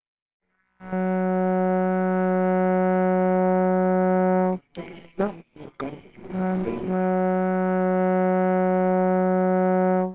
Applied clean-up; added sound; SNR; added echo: neural separator model SepFormer WHAMR!.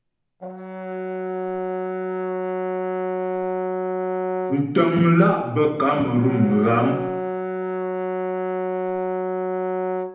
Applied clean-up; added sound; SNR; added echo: none; Brass instrument; 2 dB; reverberation time 0.8 s.